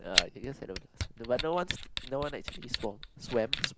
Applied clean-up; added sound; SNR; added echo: none; Camera; 0 dB; none.